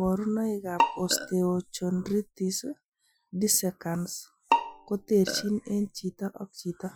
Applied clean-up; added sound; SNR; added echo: classical method Wiener filter.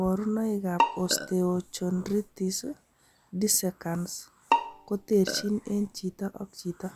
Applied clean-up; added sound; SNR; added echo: none; Bowed string instrument + Burping, eructation; 3 dB; none.